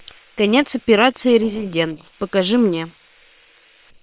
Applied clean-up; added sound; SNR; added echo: neural separator model SepFormer WHAM!.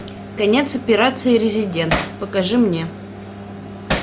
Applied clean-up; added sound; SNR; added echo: none; Hammer; 10 dB; none.